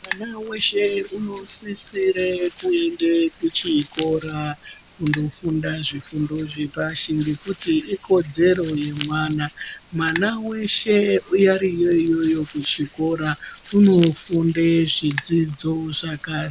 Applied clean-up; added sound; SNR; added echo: none; Hands; 15 dB; none.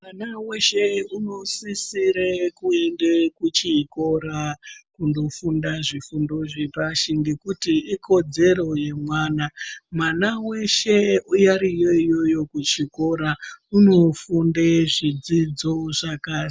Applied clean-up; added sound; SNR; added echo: none; none; none; none.